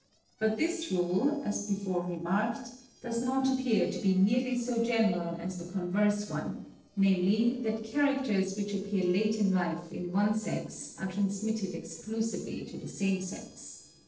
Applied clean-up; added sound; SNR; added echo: neural separator model SepFormer DNS4.